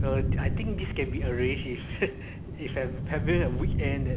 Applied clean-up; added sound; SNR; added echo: none; Thunder; -3 dB; none.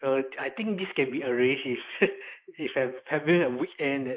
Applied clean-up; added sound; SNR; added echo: neural mask model Resemble Enhance denoiser.